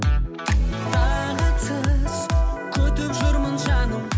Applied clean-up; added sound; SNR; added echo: none; Electric guitar; 11 dB; none.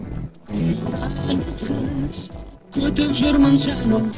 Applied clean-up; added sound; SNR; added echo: neural separator model SepFormer DNS4.